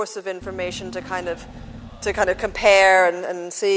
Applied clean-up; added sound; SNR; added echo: none; Engine / Car; 17 dB; none.